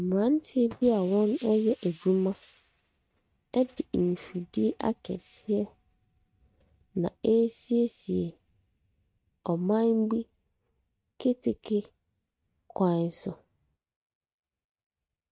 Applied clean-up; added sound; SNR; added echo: neural mask model RNNoise.